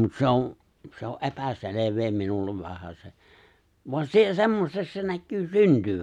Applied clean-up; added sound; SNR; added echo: none; none; none; none.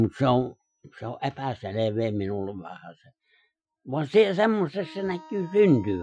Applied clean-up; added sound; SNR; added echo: classical method Wiener filter.